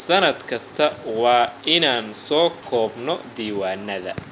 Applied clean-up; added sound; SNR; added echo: none; none; none; none.